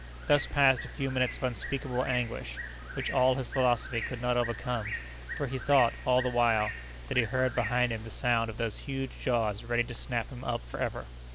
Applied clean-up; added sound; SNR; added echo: none; Bird; 12 dB; none.